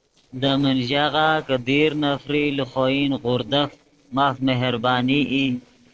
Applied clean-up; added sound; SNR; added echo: neural separator model SepFormer DNS4.